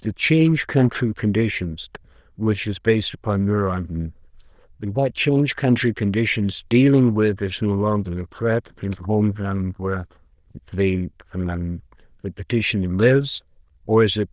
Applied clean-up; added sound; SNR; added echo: neural diffusion model UNIVERSE++.